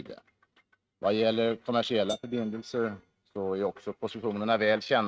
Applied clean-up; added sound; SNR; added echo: neural mask model RNNoise.